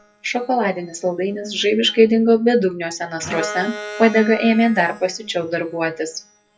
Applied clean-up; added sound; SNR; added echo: classical method WPE with log-MMSE.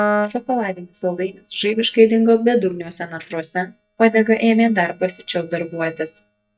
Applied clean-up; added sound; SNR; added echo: neural mask model DeepFilterNet 3.